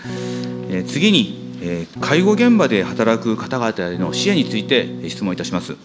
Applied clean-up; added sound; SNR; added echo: none; Electric guitar / Strum; 9 dB; none.